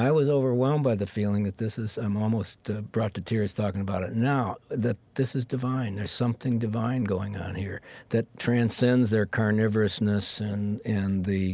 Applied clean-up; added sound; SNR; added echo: none; none; none; none.